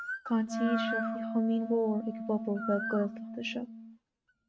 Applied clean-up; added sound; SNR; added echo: neural mask model RNNoise.